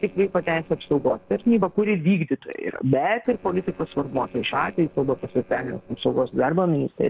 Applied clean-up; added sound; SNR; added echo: neural separator model SepFormer DNS4.